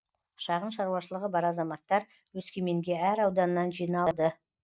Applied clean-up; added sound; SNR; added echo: neural mask model Resemble Enhance denoiser.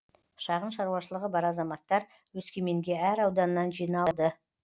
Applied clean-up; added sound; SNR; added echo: none; none; none; none.